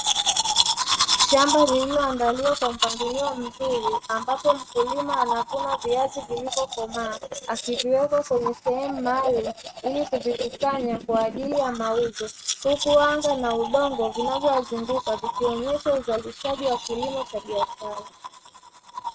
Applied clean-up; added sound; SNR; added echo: neural mask model RNNoise.